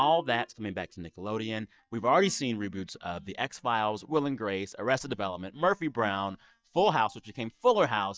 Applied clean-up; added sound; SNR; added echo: neural mask model DeepFilterNet 3.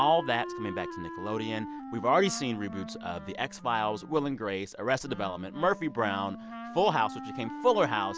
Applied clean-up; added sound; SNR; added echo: none; Wind instrument, woodwind instrument; 11 dB; none.